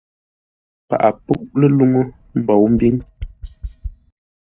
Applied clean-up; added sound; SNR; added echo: neural mask model DeepFilterNet 3.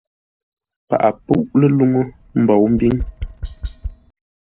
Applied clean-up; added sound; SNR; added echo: none; Tap; 13 dB; none.